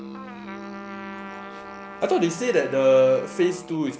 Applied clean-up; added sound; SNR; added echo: none; Musical instrument + Trumpet; 14 dB; none.